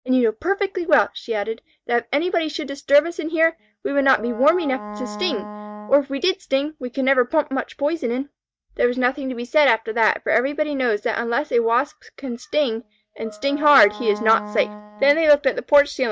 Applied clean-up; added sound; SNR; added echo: neural mask model DeepFilterNet 3.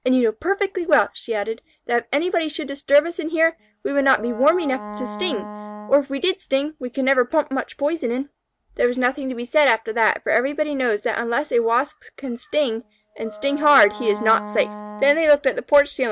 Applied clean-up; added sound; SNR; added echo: none; Wind instrument, woodwind instrument; 15 dB; none.